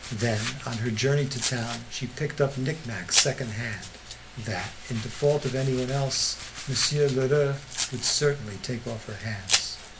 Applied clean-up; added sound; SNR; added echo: none; Domestic sounds, home sounds; 7 dB; reverberation time 0.3 s.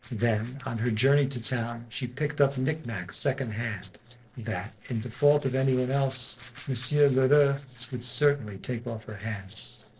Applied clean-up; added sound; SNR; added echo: neural separator model SepFormer DNS4.